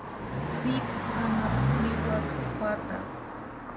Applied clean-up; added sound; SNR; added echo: none; Car passing by; -4 dB; none.